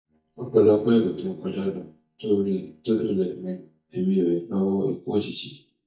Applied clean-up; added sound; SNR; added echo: neural mask model DeepFilterNet 3.